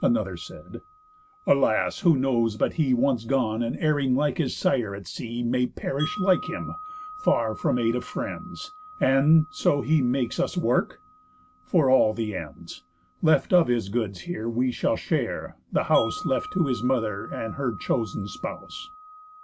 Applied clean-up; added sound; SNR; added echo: none; Wind chime; 18 dB; none.